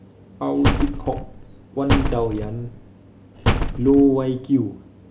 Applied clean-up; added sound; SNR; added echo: none; Slam; 1 dB; none.